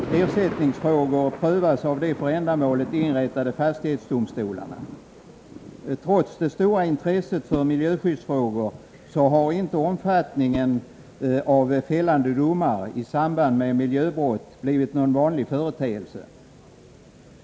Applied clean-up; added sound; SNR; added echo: none; Whoosh, swoosh, swish + Thunder; 16 dB; none.